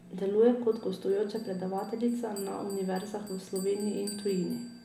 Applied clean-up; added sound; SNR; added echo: none; Bell; 20 dB; none.